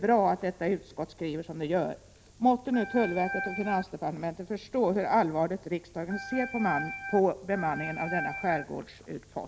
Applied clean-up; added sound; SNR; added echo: none; Organ; 7 dB; none.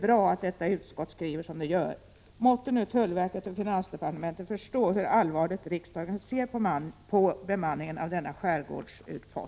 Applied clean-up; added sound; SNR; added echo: none; none; none; none.